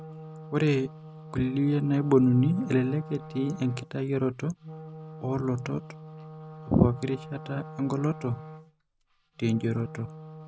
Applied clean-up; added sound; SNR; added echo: none; Wind instrument, woodwind instrument; 15 dB; none.